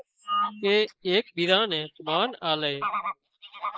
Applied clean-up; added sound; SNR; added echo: neural mask model Resemble Enhance denoiser.